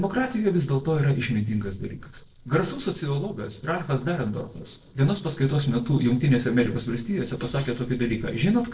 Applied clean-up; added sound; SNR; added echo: neural separator model SepFormer DNS4.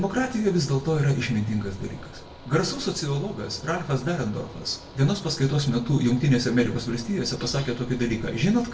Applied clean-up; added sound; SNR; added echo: none; Mechanical fan; 19 dB; reverberation time 0.3 s.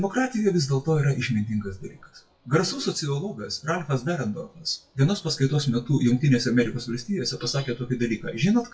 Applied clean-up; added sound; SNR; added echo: classical method WPE with log-MMSE.